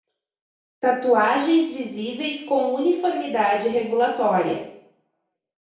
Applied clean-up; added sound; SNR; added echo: none; none; none; reverberation time 0.6 s.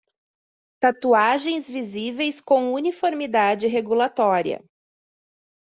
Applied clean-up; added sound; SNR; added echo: none; none; none; none.